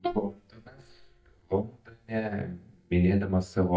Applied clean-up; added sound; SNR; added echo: neural mask model DeepFilterNet 3.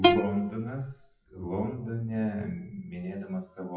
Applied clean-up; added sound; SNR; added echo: classical method WPE with log-MMSE.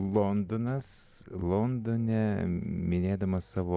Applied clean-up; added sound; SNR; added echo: none; none; none; none.